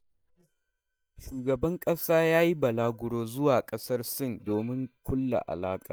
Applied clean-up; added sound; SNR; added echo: neural mask model DeepFilterNet 3.